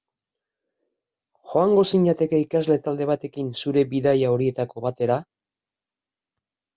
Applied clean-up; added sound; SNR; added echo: none; none; none; none.